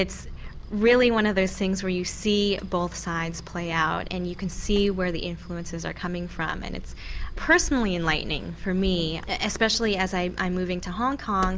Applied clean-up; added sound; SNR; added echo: none; Sliding door; 11 dB; none.